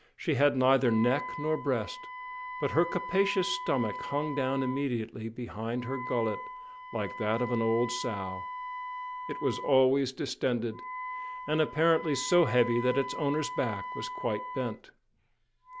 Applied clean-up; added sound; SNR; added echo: none; Wind instrument, woodwind instrument; 10 dB; none.